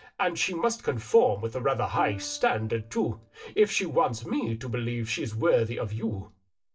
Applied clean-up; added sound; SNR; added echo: none; Plucked string instrument; 16 dB; reverberation time 0.2 s.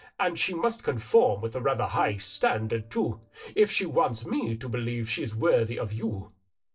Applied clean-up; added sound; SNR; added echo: neural separator model SepFormer DNS4.